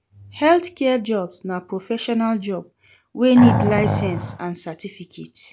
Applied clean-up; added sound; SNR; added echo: none; Animal; 1 dB; none.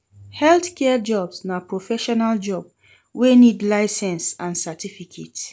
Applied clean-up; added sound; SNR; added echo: none; none; none; none.